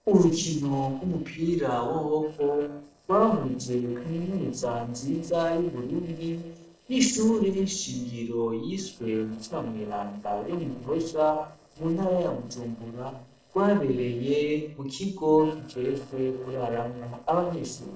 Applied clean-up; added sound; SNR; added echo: neural separator model SepFormer DNS4.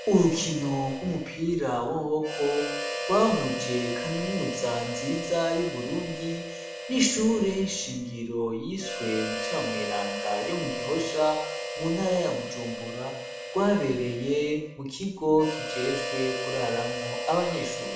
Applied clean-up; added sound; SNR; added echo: none; Harmonica; 7 dB; reverberation time 0.6 s.